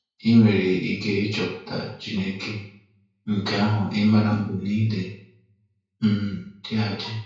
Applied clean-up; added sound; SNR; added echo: none; none; none; reverberation time 0.5 s.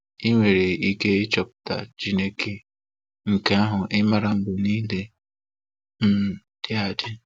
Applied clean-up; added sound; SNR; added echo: none; none; none; none.